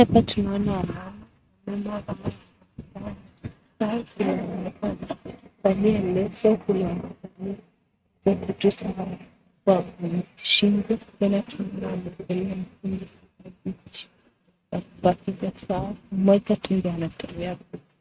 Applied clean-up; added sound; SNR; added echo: neural mask model RNNoise.